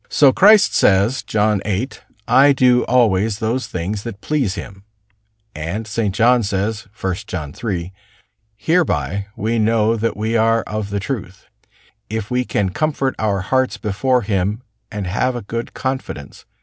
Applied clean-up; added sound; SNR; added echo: none; none; none; none.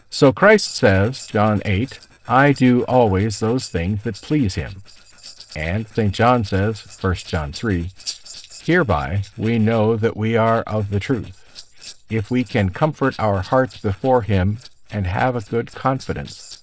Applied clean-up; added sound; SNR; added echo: neural separator model SepFormer DNS4.